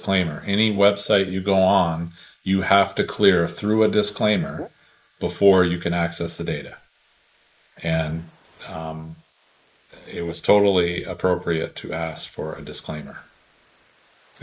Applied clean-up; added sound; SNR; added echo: neural mask model Resemble Enhance denoiser.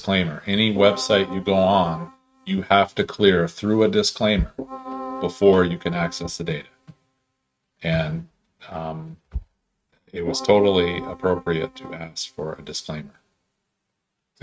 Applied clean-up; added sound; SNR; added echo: neural mask model RNNoise.